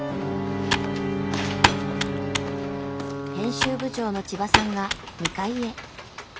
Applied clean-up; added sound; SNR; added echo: none; Computer keyboard + Alarm / Ocean / Boat, Water vehicle; -1 dB; none.